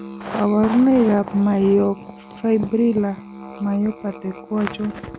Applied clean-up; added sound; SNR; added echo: none; Musical instrument; 18 dB; none.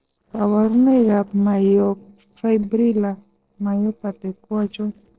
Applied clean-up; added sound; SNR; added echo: neural separator model SepFormer DNS4.